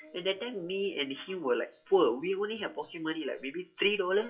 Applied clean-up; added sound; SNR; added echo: classical method WPE with log-MMSE.